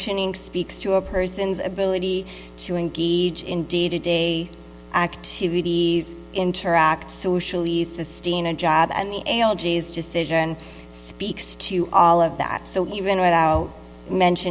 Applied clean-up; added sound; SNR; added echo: none; none; none; none.